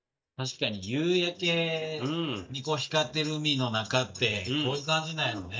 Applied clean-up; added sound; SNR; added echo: neural mask model DeepFilterNet 3.